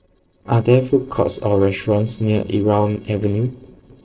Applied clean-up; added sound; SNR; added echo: neural separator model SepFormer DNS4.